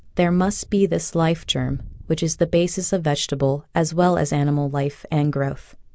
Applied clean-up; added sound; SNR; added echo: none; Wind; 19 dB; none.